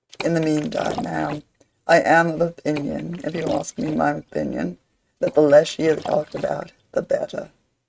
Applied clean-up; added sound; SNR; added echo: neural mask model RNNoise.